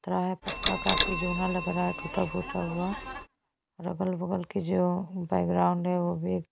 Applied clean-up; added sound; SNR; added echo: none; Bell; 7 dB; none.